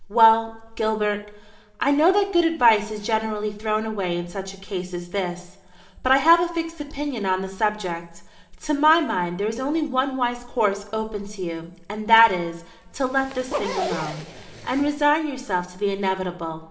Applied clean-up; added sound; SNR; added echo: none; Zipper (clothing); 9 dB; reverberation time 1.2 s.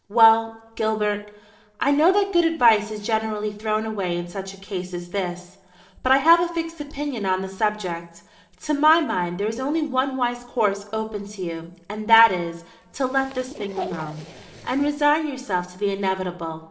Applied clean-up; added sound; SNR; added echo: neural separator model SepFormer DNS4.